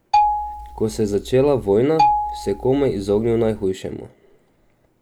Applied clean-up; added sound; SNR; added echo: none; Marimba, xylophone; 2 dB; none.